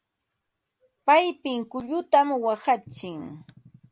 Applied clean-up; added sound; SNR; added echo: none; none; none; none.